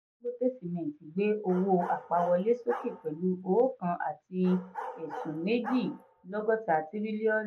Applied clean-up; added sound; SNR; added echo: none; Bark; 13 dB; none.